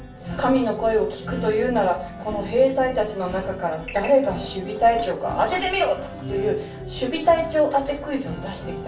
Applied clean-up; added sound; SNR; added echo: none; none; none; reverberation time 0.4 s.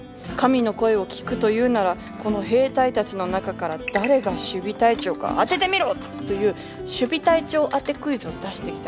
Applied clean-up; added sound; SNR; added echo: none; none; none; none.